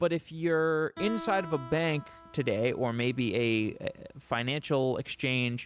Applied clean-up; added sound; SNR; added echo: none; Guitar; 18 dB; none.